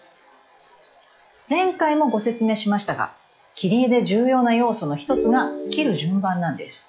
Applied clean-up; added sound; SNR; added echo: classical method log-MMSE.